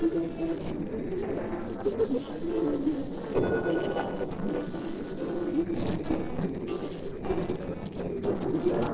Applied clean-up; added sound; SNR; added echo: neural separator model SepFormer DNS4.